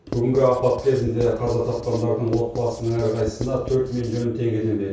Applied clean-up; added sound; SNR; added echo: none; Writing; 14 dB; reverberation time 0.6 s.